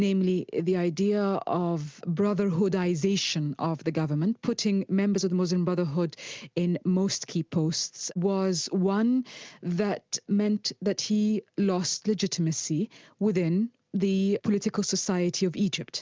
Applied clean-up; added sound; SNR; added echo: none; none; none; none.